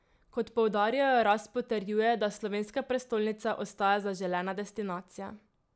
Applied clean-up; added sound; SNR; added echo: none; none; none; none.